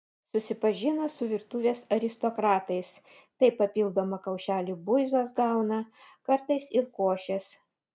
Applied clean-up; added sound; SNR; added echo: none; none; none; none.